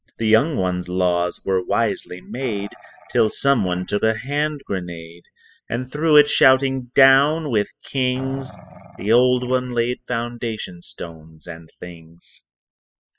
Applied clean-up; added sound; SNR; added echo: classical method spectral subtraction.